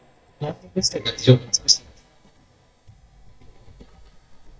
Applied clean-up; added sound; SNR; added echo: neural mask model DeepFilterNet 3.